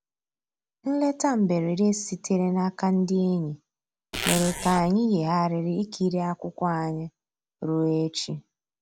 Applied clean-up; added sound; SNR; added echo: none; Zipper (clothing); 4 dB; none.